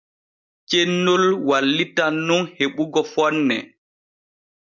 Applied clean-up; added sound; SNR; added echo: none; none; none; none.